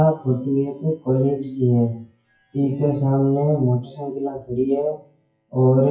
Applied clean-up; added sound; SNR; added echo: classical method WPE with log-MMSE.